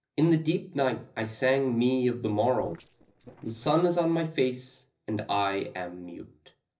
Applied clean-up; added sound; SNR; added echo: neural separator model SepFormer DNS4.